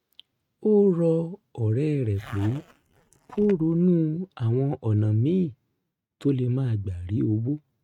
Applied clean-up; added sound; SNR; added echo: neural mask model RNNoise.